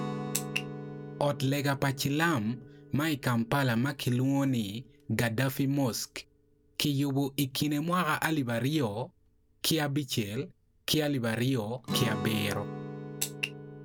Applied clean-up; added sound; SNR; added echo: none; Guitar; 12 dB; none.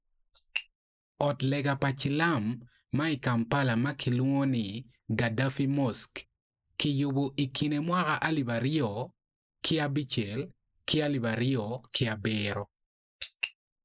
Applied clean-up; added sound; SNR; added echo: neural mask model Resemble Enhance denoiser.